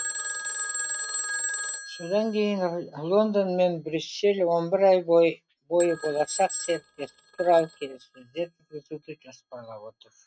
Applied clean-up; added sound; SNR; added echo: neural mask model RNNoise.